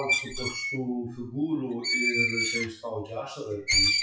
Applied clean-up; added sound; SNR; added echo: classical method WPE with log-MMSE.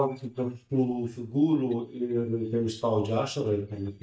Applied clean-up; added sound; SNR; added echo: neural mask model DeepFilterNet 3.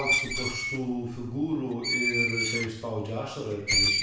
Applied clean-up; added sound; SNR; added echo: none; Screech; -2 dB; reverberation time 0.7 s.